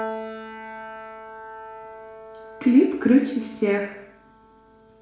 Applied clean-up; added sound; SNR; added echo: none; Piano; 14 dB; reverberation time 0.7 s.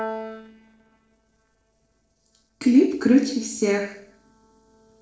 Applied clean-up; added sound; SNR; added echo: neural separator model SepFormer DNS4.